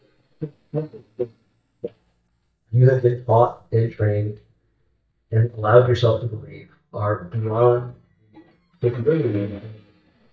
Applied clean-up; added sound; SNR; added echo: neural mask model DeepFilterNet 3.